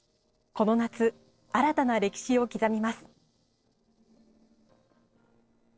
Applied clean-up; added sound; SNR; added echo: neural separator model SepFormer DNS4.